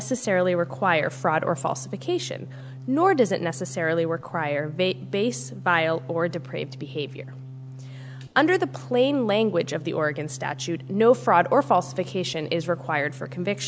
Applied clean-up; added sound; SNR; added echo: none; Organ; 14 dB; none.